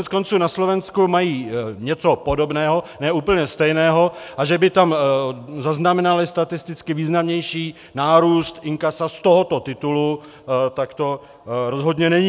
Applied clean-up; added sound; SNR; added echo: none; none; none; none.